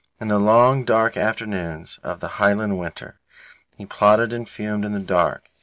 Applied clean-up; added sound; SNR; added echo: none; none; none; none.